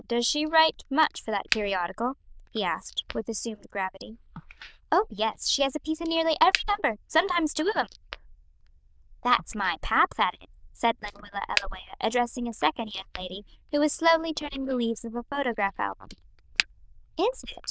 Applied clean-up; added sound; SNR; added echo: neural diffusion model UNIVERSE++.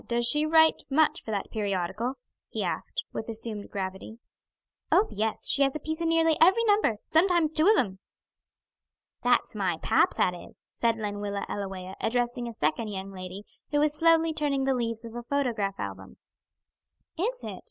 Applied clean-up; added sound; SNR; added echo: none; none; none; none.